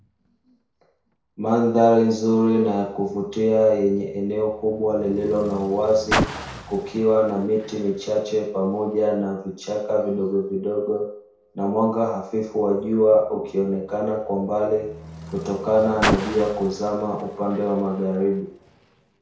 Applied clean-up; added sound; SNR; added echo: none; Car; 12 dB; reverberation time 0.5 s.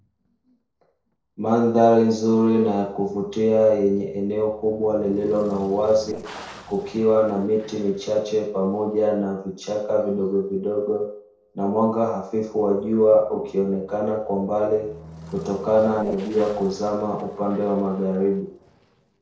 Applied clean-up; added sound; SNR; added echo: neural separator model SepFormer DNS4.